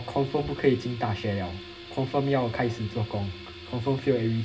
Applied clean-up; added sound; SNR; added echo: none; Wind instrument, woodwind instrument; 19 dB; reverberation time 0.4 s.